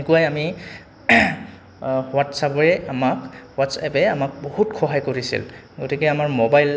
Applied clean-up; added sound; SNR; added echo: none; none; none; none.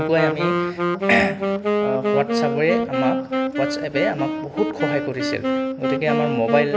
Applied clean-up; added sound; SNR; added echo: none; Wind instrument, woodwind instrument; -1 dB; none.